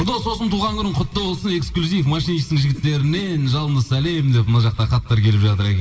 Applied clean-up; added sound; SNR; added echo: none; Whoosh, swoosh, swish; 19 dB; reverberation time 2.4 s.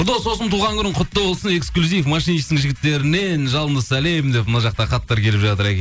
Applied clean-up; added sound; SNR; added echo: none; none; none; none.